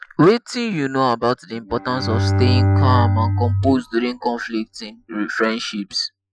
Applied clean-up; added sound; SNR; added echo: classical method Wiener filter.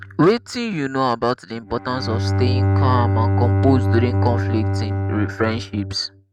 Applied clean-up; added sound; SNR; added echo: neural mask model RNNoise.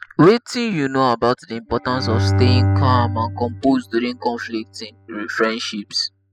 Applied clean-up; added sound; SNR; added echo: classical method spectral subtraction.